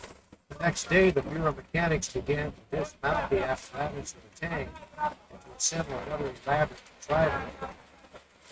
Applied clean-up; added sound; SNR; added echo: neural mask model RNNoise.